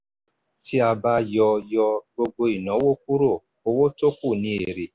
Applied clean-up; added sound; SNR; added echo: none; none; none; none.